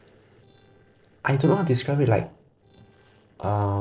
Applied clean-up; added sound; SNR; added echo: neural separator model SepFormer DNS4.